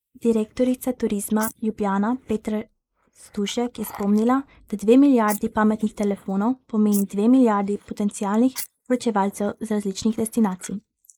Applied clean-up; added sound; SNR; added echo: neural mask model Resemble Enhance denoiser.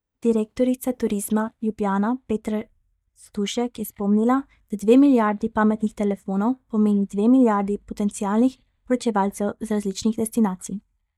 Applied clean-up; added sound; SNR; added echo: neural mask model DeepFilterNet 3.